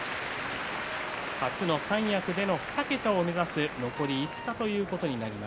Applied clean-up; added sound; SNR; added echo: none; Wind instrument, woodwind instrument; 15 dB; none.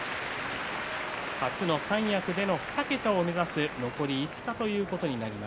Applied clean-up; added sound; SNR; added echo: none; none; none; none.